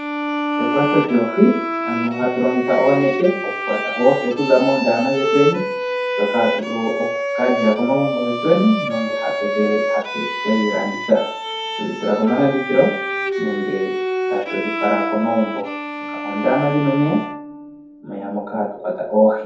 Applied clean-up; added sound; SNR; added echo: none; Bowed string instrument; 4 dB; reverberation time 0.6 s.